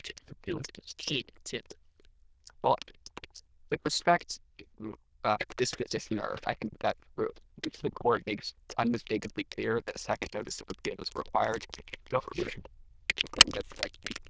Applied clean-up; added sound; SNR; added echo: neural diffusion model UNIVERSE++.